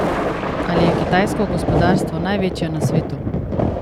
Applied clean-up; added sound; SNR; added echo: none; Thunder; -3 dB; none.